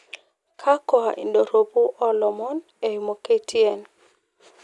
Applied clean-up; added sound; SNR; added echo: none; none; none; none.